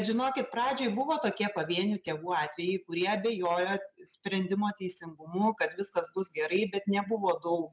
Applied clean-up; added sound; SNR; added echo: none; none; none; none.